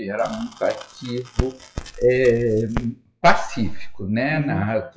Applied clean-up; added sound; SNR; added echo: classical method WPE with log-MMSE.